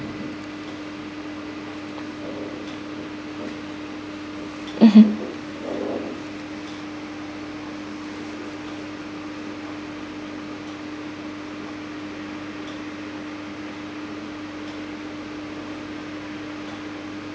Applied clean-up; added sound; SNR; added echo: none; none; none; none.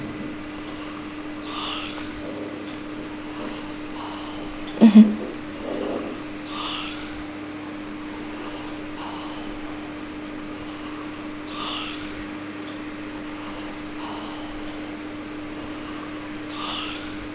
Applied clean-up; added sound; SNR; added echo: none; Breathing; 12 dB; none.